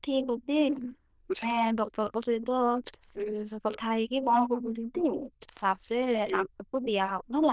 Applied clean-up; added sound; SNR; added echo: neural diffusion model UNIVERSE++.